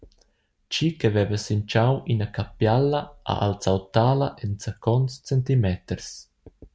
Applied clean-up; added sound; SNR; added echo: none; none; none; none.